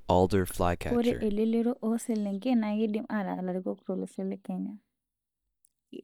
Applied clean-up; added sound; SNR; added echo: neural mask model DeepFilterNet 3.